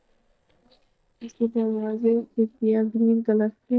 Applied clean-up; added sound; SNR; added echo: neural mask model DeepFilterNet 3.